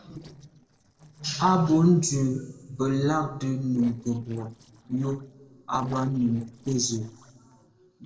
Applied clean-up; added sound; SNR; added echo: neural separator model SepFormer DNS4.